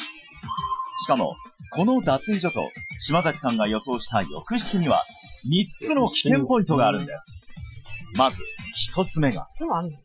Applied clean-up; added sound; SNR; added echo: classical method Wiener filter.